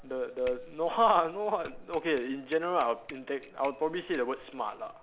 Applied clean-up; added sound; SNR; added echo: none; Bicycle bell; 20 dB; none.